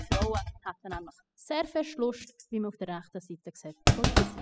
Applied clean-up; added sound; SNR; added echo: classical method spectral subtraction.